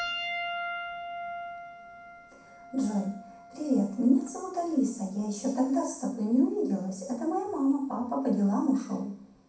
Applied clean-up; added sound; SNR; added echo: none; Piano; 12 dB; reverberation time 0.6 s.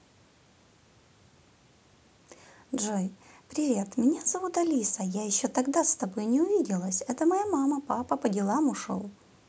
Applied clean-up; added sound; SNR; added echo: none; none; none; none.